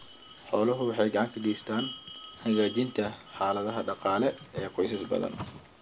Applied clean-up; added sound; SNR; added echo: none; Bell; 14 dB; none.